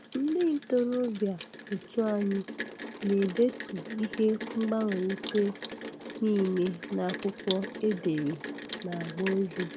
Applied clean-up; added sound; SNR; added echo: none; Rain; 11 dB; none.